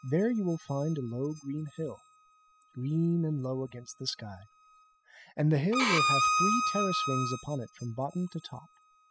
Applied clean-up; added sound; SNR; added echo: classical method spectral subtraction.